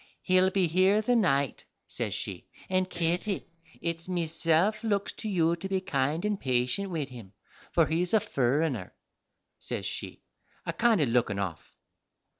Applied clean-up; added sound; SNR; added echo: neural separator model SepFormer DNS4.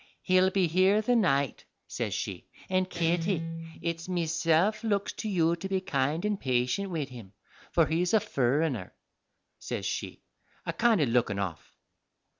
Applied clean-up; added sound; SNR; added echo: none; Guitar; 10 dB; none.